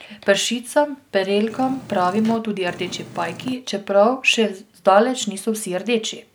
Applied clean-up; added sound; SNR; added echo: none; Purr; 16 dB; none.